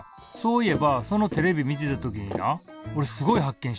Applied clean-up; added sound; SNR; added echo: none; none; none; none.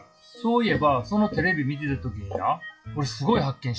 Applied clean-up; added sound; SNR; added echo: classical method WPE with log-MMSE.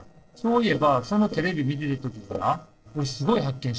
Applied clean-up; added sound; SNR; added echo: neural separator model SepFormer DNS4.